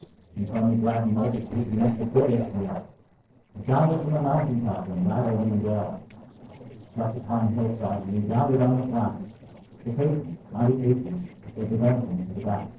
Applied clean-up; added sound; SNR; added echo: neural separator model SepFormer DNS4.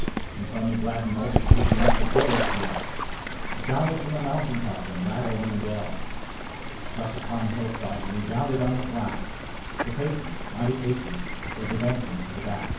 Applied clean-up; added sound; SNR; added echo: none; Bird / Fowl; -2 dB; reverberation time 0.9 s.